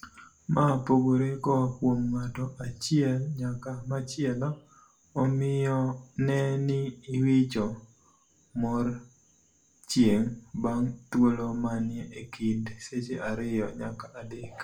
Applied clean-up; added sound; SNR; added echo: none; none; none; reverberation time 0.3 s.